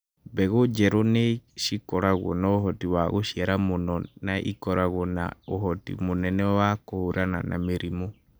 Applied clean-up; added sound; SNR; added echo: none; none; none; none.